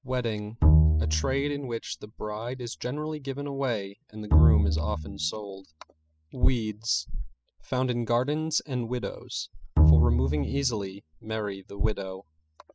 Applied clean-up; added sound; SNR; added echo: classical method spectral subtraction.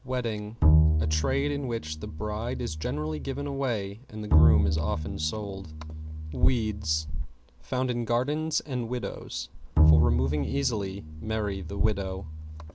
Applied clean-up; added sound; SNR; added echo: none; Bowed string instrument; -3 dB; none.